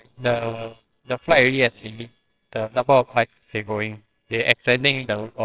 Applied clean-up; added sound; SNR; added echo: neural separator model SepFormer WHAMR!.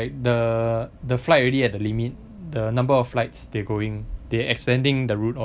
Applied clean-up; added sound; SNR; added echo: none; none; none; none.